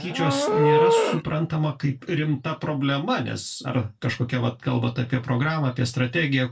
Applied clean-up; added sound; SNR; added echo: none; Livestock, farm animals, working animals; 3 dB; reverberation time 0.2 s.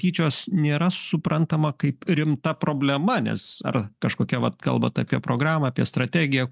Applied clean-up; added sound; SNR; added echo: none; none; none; none.